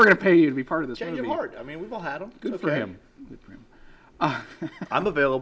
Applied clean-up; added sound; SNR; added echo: none; none; none; none.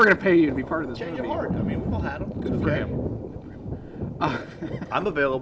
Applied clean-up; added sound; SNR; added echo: none; Thunder; 5 dB; none.